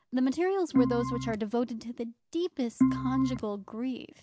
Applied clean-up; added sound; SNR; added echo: none; Organ; -1 dB; none.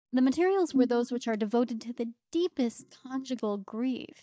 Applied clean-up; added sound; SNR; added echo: neural mask model DeepFilterNet 3.